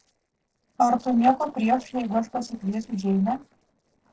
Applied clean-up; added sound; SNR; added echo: neural separator model SepFormer DNS4.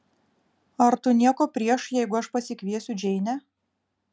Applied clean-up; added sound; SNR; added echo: none; none; none; none.